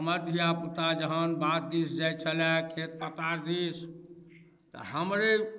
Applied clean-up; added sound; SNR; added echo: neural mask model Resemble Enhance denoiser.